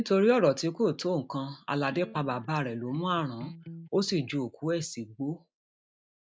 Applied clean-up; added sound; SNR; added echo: neural mask model DeepFilterNet 3.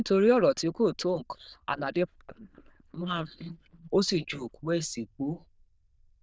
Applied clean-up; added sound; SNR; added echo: neural diffusion model UNIVERSE++.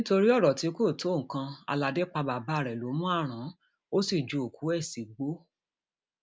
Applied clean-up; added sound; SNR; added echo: none; none; none; none.